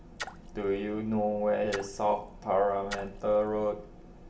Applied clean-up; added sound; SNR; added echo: none; Splash, splatter; 16 dB; reverberation time 0.2 s.